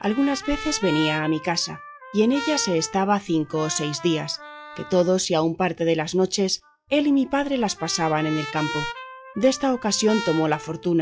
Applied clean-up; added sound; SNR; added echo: classical method log-MMSE.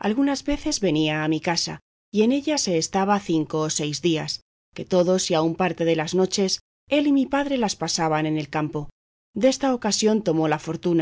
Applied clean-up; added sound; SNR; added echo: none; none; none; none.